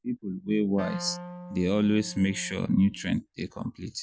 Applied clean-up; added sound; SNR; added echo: none; Wind instrument, woodwind instrument; 14 dB; none.